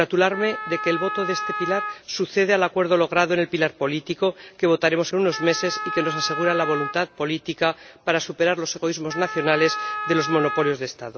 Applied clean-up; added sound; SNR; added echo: none; Wind instrument, woodwind instrument; 7 dB; none.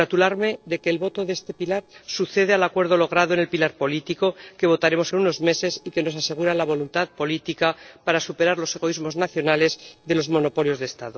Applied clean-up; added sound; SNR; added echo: neural separator model SepFormer DNS4.